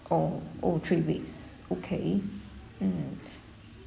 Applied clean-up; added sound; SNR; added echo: none; none; none; none.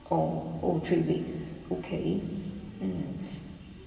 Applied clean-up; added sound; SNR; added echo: none; none; none; reverberation time 2.8 s.